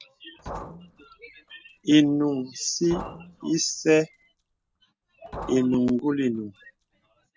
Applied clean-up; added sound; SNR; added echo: none; Liquid; 17 dB; none.